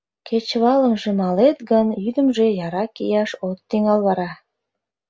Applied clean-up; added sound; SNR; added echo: none; none; none; none.